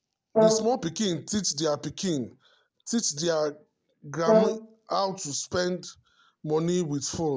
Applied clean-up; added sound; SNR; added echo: none; Brass instrument; 0 dB; none.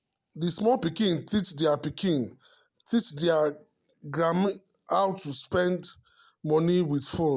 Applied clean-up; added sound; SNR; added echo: none; none; none; none.